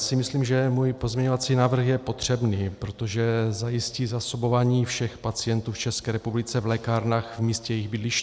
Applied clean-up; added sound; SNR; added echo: none; none; none; none.